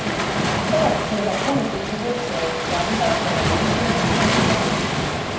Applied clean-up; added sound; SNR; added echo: none; Waves, surf; -4 dB; reverberation time 0.8 s.